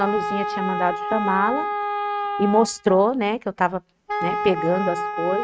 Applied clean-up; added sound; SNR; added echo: neural mask model RNNoise.